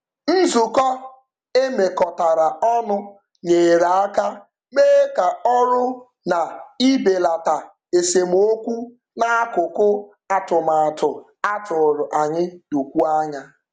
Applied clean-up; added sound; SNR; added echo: none; none; none; none.